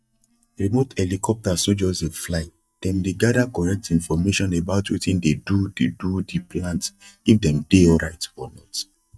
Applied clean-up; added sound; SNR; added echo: neural mask model DeepFilterNet 3.